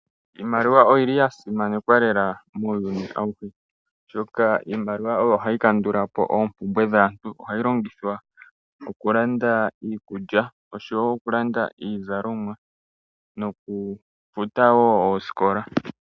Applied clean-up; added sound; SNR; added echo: none; none; none; none.